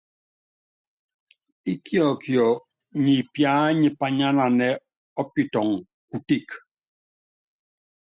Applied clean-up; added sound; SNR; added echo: none; none; none; none.